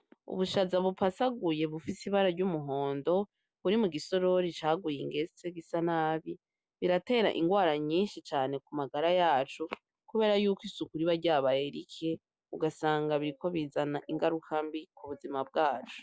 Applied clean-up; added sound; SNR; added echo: none; none; none; none.